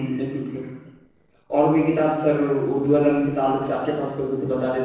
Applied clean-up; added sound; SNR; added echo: neural separator model SepFormer DNS4.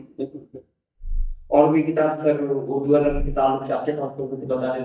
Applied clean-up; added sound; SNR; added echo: neural mask model DeepFilterNet 3.